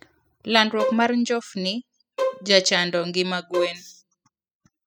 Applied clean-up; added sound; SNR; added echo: classical method spectral subtraction.